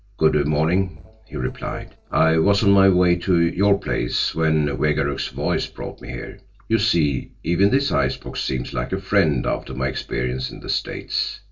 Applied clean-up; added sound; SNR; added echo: neural separator model SepFormer DNS4.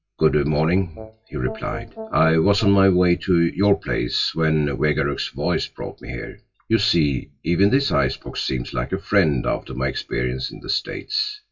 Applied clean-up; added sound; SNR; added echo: classical method WPE with log-MMSE.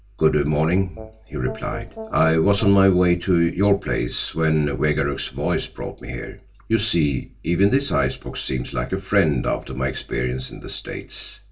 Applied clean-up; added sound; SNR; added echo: none; Brass instrument; 15 dB; reverberation time 0.2 s.